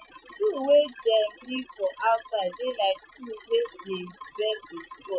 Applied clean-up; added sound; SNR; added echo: classical method Wiener filter.